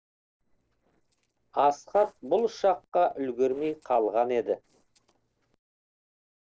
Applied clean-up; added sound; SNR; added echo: neural separator model SepFormer DNS4.